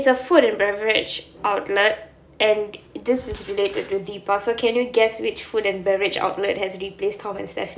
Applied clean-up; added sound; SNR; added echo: none; none; none; none.